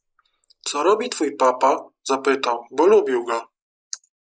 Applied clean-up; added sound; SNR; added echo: neural mask model Resemble Enhance denoiser.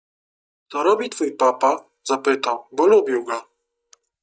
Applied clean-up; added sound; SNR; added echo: neural mask model DeepFilterNet 3.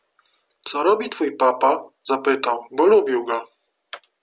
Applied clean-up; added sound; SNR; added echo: none; none; none; none.